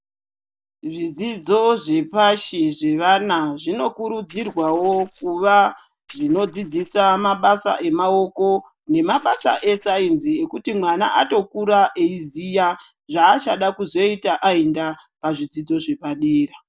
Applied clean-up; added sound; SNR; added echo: neural separator model SepFormer DNS4.